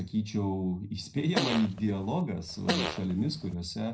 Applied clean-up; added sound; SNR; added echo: none; Fart; 4 dB; reverberation time 0.3 s.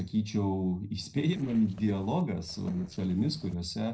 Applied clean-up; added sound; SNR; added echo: neural separator model SepFormer DNS4.